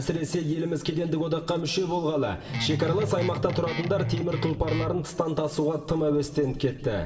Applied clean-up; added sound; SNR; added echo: none; Guitar; 4 dB; reverberation time 1.6 s.